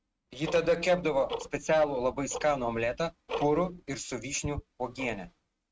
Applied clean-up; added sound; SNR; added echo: neural mask model RNNoise.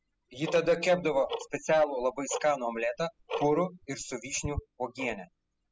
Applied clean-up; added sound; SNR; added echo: classical method spectral subtraction.